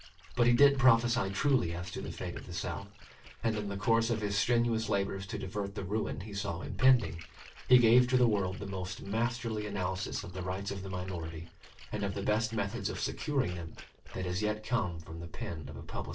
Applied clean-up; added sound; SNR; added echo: neural separator model SepFormer DNS4.